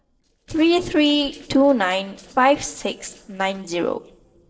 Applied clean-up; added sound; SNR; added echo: neural separator model SepFormer DNS4.